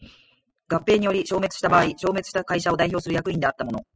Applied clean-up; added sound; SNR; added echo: classical method spectral subtraction.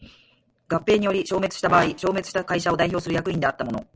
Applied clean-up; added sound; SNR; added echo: none; Brass instrument; 13 dB; none.